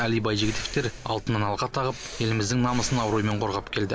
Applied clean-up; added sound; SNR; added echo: none; Breathing; 12 dB; none.